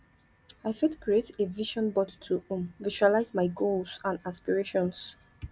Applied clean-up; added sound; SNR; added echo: none; none; none; none.